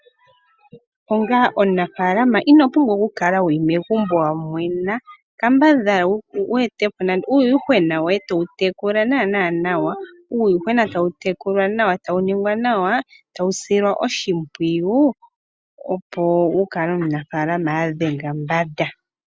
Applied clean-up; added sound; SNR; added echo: none; none; none; none.